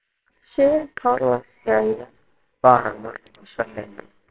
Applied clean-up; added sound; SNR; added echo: neural separator model SepFormer WHAMR!.